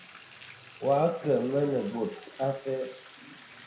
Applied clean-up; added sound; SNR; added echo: none; Bathtub (filling or washing); 19 dB; reverberation time 0.5 s.